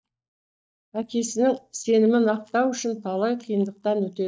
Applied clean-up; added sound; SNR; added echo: neural mask model DeepFilterNet 3.